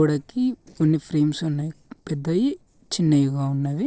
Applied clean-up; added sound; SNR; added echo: neural separator model SepFormer DNS4.